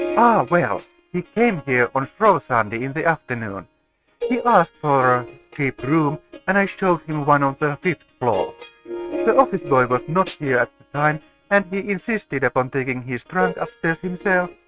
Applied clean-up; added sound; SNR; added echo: neural mask model RNNoise.